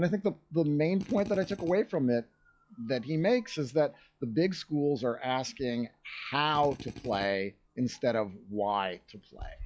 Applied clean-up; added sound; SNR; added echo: classical method log-MMSE.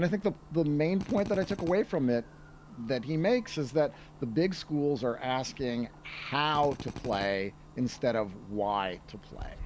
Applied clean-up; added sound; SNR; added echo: none; Drill + Clock; 16 dB; none.